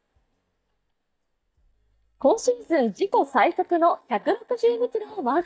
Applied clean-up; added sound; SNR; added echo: neural mask model DeepFilterNet 3.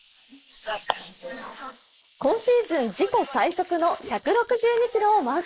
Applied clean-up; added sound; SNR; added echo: neural mask model Resemble Enhance denoiser.